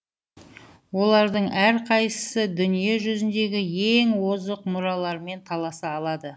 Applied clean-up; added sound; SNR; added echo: none; none; none; none.